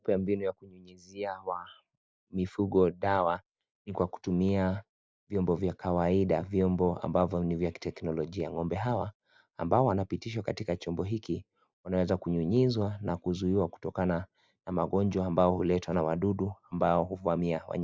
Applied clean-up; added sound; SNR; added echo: none; none; none; none.